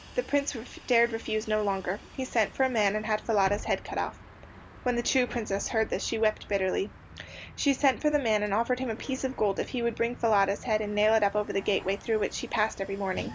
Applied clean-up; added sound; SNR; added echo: none; Bus; 18 dB; none.